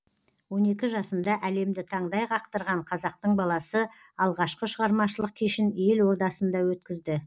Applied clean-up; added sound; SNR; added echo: none; none; none; none.